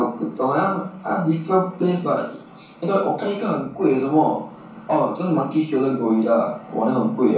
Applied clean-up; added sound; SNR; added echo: none; none; none; reverberation time 0.6 s.